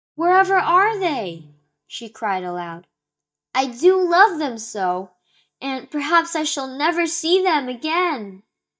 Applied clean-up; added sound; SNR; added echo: neural mask model DeepFilterNet 3.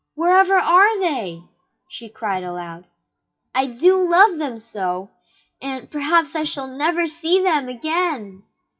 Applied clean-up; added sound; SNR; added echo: classical method WPE with log-MMSE.